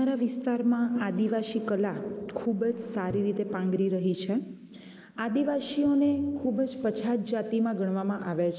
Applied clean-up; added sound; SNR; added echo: neural mask model Resemble Enhance denoiser.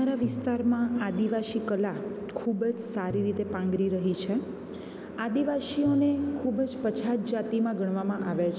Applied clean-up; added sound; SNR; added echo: none; Tabla; 19 dB; none.